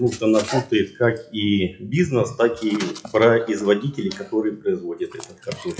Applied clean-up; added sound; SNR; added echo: classical method WPE with log-MMSE.